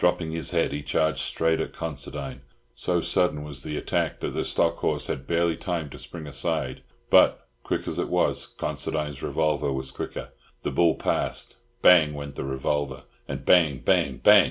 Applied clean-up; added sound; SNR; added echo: none; none; none; none.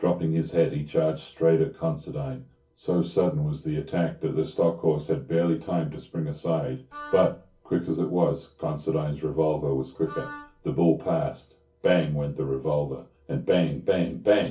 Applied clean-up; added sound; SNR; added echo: none; Wind instrument, woodwind instrument; 16 dB; reverberation time 0.3 s.